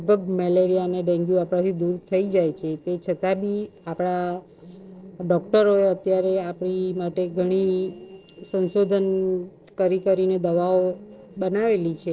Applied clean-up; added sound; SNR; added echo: neural separator model SepFormer DNS4.